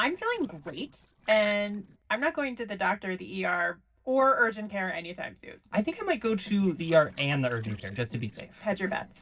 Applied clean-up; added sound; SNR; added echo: neural separator model SepFormer DNS4.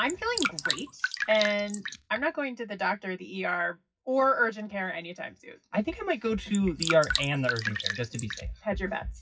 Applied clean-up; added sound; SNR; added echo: classical method WPE with log-MMSE.